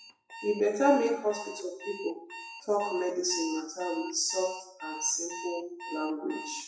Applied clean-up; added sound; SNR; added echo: classical method WPE with log-MMSE.